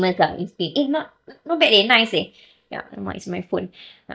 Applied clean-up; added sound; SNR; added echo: neural mask model DeepFilterNet 3.